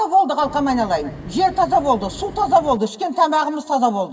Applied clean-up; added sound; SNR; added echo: none; Wind; 16 dB; reverberation time 1.7 s.